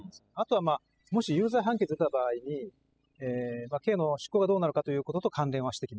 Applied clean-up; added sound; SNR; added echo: classical method spectral subtraction.